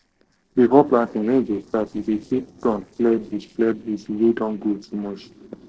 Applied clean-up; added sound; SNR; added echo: neural separator model SepFormer DNS4.